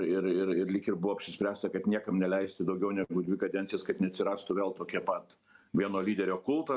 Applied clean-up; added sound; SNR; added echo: none; none; none; none.